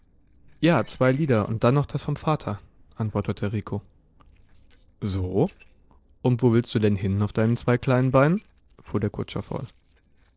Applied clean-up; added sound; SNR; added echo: neural separator model SepFormer DNS4.